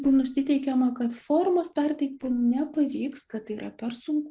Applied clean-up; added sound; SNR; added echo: neural separator model SepFormer DNS4.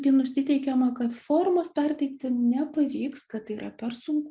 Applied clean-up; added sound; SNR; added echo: none; none; none; none.